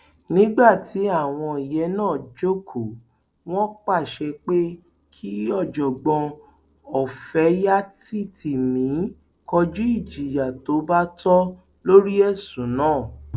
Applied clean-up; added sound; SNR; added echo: none; none; none; none.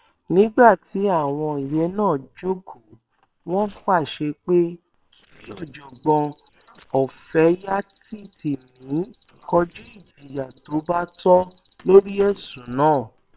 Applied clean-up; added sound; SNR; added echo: neural separator model SepFormer WHAM!.